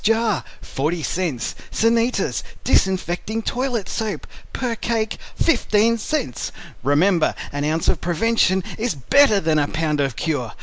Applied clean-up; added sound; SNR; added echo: none; none; none; none.